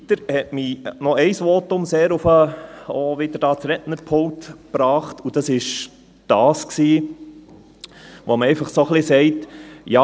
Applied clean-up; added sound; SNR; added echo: none; none; none; none.